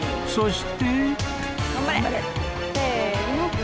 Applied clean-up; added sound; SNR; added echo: none; none; none; none.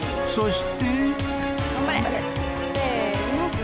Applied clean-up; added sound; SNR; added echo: none; Wind instrument, woodwind instrument; 6 dB; none.